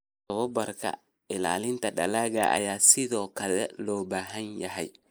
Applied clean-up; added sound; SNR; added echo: neural mask model Resemble Enhance denoiser.